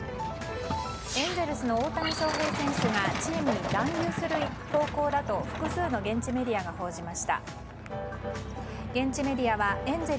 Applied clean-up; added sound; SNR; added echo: none; Truck; 4 dB; none.